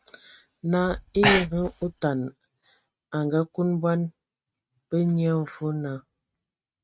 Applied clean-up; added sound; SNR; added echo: neural mask model RNNoise.